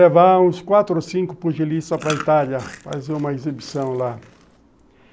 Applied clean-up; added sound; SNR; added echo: none; Chewing, mastication; 17 dB; none.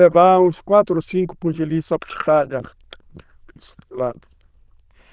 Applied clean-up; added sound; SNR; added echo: neural diffusion model UNIVERSE++.